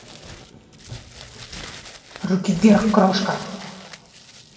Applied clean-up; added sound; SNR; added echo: none; Crumpling, crinkling; 18 dB; reverberation time 1.7 s.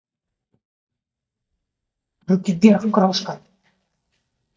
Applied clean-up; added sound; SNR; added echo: neural mask model DeepFilterNet 3.